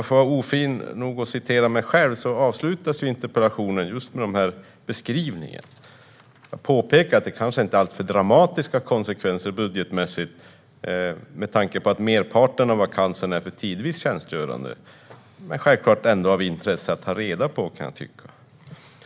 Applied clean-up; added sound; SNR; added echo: none; none; none; none.